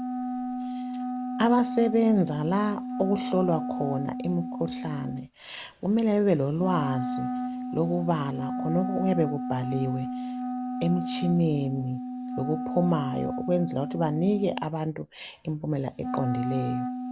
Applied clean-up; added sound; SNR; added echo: none; Wind instrument, woodwind instrument; 5 dB; none.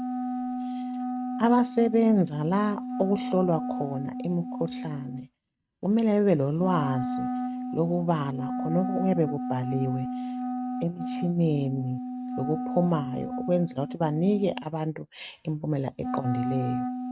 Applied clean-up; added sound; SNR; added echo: neural mask model RNNoise.